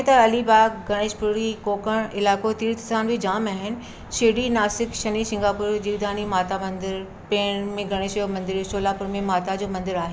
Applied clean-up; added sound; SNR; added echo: none; none; none; none.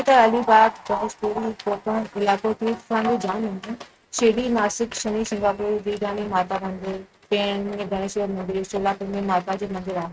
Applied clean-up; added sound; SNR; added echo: neural mask model RNNoise.